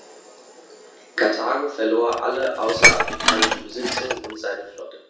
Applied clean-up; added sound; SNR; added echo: none; Dishes, pots, and pans; -3 dB; reverberation time 0.6 s.